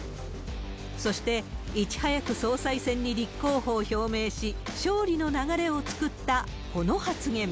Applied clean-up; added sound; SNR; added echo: none; none; none; none.